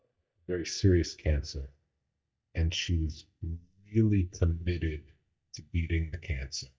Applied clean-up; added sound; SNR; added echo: neural mask model DeepFilterNet 3.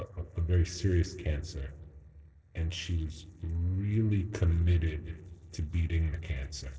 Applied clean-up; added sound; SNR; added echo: neural separator model SepFormer DNS4.